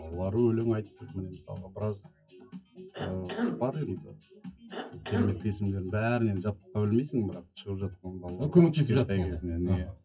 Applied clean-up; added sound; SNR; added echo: classical method WPE with log-MMSE.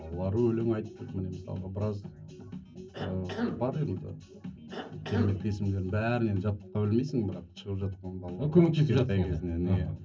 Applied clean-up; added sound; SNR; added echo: none; Cough; 7 dB; reverberation time 0.3 s.